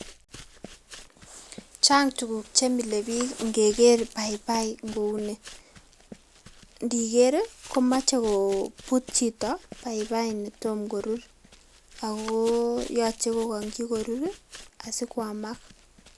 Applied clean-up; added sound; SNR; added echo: none; Run; 18 dB; none.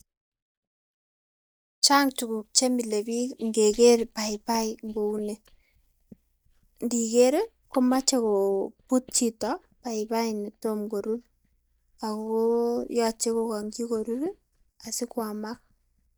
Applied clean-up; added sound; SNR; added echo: neural mask model DeepFilterNet 3.